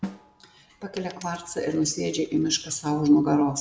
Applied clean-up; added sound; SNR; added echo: none; Coin (dropping) + Drum; 18 dB; none.